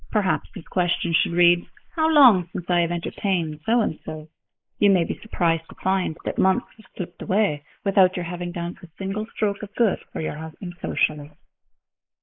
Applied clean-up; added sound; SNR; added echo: neural mask model Resemble Enhance denoiser.